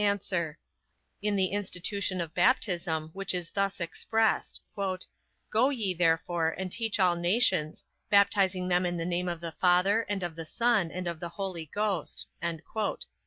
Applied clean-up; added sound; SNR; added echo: none; none; none; none.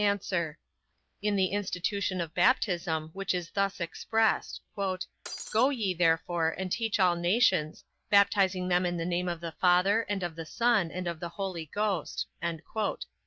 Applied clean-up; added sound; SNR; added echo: none; Shatter; 11 dB; none.